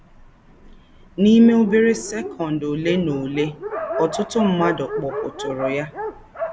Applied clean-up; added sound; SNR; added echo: none; Dog; 10 dB; none.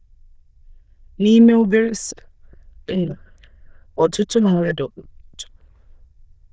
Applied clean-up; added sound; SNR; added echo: neural diffusion model UNIVERSE++.